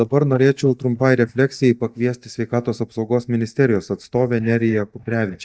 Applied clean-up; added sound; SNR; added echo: neural mask model DeepFilterNet 3.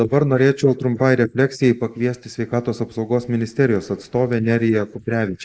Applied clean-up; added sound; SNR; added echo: neural mask model Resemble Enhance denoiser.